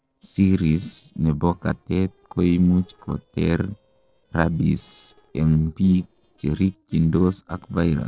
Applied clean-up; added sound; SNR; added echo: neural separator model SepFormer DNS4.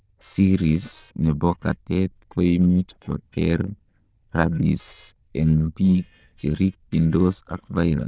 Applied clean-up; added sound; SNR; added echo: neural diffusion model UNIVERSE++.